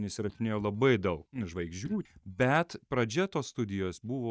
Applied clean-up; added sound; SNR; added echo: neural mask model DeepFilterNet 3.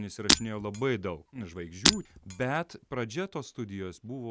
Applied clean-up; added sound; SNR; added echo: none; Shatter; -4 dB; none.